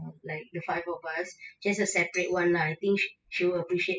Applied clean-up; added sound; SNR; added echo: classical method spectral subtraction.